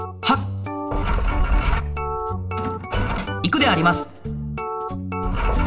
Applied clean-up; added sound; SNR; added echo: none; none; none; reverberation time 0.9 s.